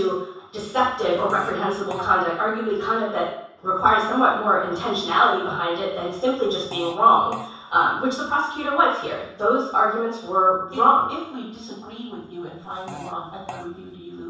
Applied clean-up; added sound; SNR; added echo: none; Fart; 18 dB; reverberation time 0.7 s.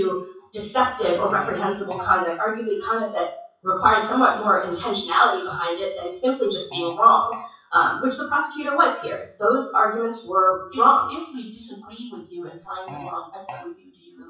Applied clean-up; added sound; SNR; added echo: classical method WPE with log-MMSE.